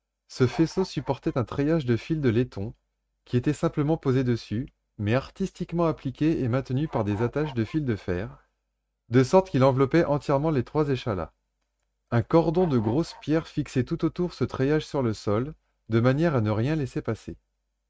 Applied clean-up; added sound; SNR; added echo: neural mask model RNNoise.